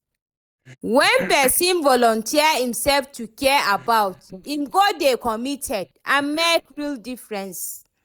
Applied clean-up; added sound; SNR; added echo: neural mask model DeepFilterNet 3.